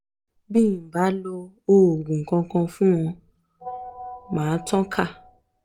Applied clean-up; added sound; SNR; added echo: none; none; none; none.